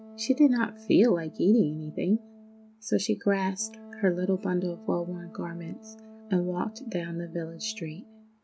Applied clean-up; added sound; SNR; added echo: none; Wind instrument, woodwind instrument; 20 dB; none.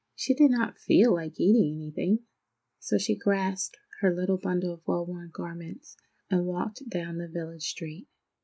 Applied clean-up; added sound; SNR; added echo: neural mask model Resemble Enhance denoiser.